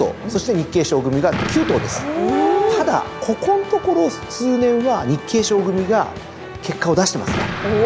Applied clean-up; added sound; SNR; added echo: none; Explosion; 12 dB; none.